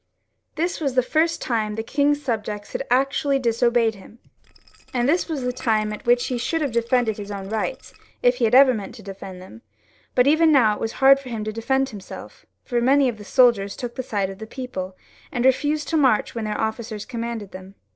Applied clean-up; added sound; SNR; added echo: neural separator model SepFormer DNS4.